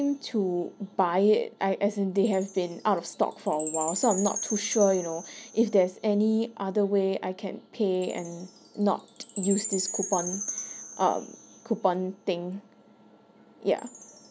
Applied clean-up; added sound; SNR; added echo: none; Chime; 12 dB; none.